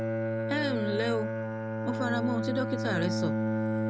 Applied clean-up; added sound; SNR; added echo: none; Bowed string instrument; -2 dB; none.